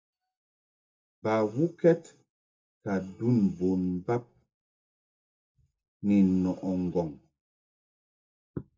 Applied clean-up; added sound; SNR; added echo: neural mask model DeepFilterNet 3.